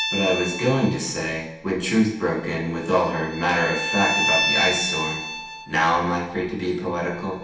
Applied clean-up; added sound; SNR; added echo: none; Bowed string instrument; 5 dB; reverberation time 0.9 s.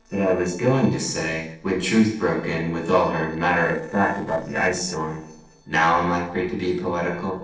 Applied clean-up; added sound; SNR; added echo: neural separator model SepFormer DNS4.